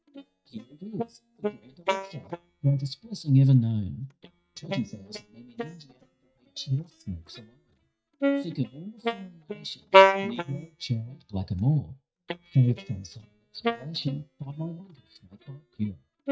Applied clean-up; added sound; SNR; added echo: neural mask model DeepFilterNet 3.